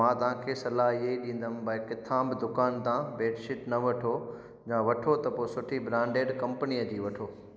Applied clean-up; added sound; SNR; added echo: none; none; none; none.